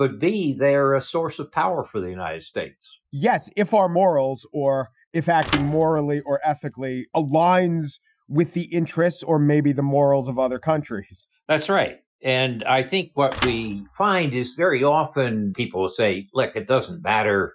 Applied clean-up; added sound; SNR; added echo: classical method Wiener filter.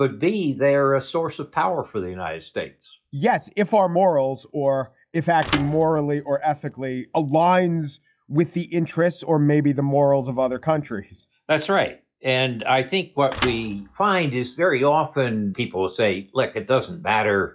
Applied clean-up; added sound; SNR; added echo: classical method log-MMSE.